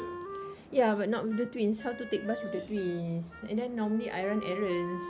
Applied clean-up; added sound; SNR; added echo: none; Wind instrument, woodwind instrument; 11 dB; none.